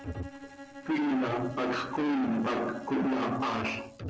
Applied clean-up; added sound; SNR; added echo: none; Bowed string instrument; 14 dB; none.